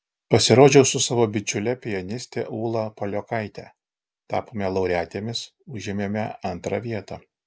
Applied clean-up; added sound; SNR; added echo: none; none; none; none.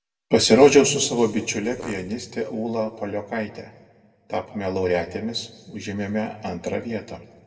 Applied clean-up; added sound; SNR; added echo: none; Fart; 16 dB; reverberation time 1.1 s.